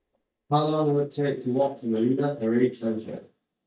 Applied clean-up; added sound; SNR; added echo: neural mask model DeepFilterNet 3.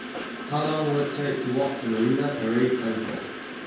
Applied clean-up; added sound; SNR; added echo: none; Train; 9 dB; reverberation time 0.6 s.